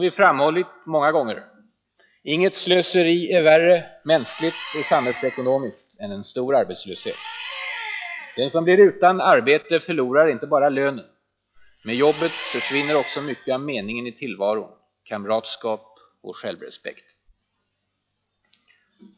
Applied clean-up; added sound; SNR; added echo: classical method log-MMSE.